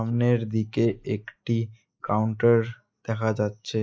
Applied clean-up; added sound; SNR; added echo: neural mask model Resemble Enhance denoiser.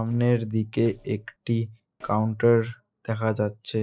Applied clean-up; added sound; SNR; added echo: neural separator model SepFormer DNS4.